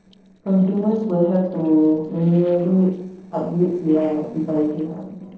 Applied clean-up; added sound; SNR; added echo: neural separator model SepFormer DNS4.